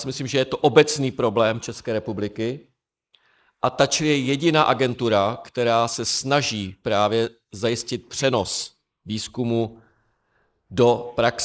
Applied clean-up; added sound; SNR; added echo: neural mask model Resemble Enhance denoiser.